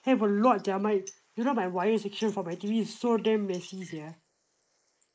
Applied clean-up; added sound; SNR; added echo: neural mask model Resemble Enhance denoiser.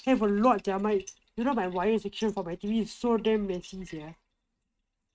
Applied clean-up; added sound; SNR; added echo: neural mask model RNNoise.